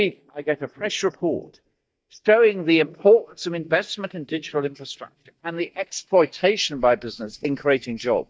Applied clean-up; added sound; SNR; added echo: neural mask model DeepFilterNet 3.